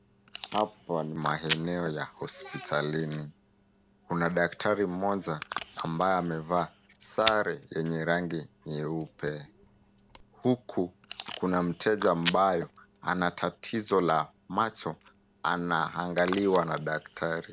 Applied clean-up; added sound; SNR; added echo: none; Packing tape, duct tape / Tearing; 13 dB; none.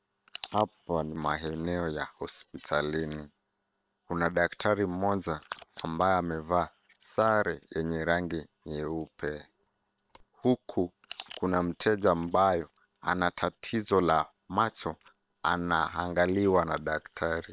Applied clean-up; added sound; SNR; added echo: neural separator model SepFormer WHAM!.